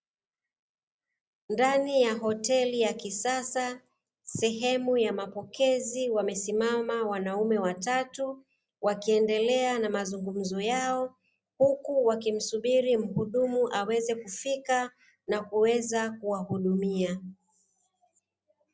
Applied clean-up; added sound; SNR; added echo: none; none; none; none.